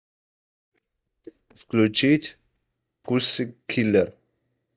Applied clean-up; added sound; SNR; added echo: neural mask model DeepFilterNet 3.